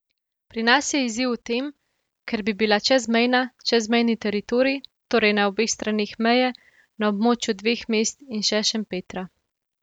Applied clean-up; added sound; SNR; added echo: none; none; none; none.